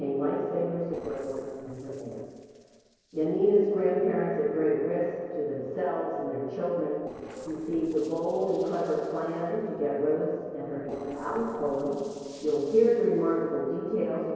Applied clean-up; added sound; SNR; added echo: neural separator model SepFormer DNS4.